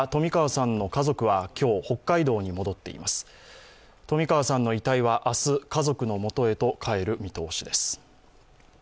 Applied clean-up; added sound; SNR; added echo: none; none; none; none.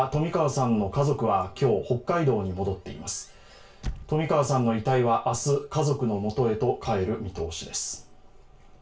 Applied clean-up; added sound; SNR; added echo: none; Squeak / Slam; 15 dB; reverberation time 0.2 s.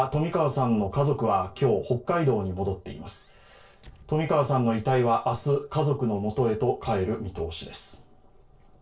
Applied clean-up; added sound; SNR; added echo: neural separator model SepFormer DNS4.